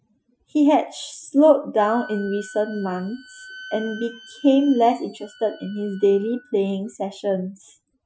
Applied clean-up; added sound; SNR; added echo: classical method Wiener filter.